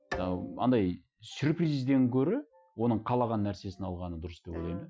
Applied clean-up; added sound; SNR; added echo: classical method Wiener filter.